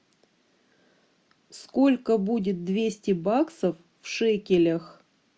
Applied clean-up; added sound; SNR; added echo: none; none; none; none.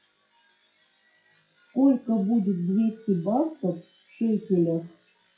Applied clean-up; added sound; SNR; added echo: classical method WPE with log-MMSE.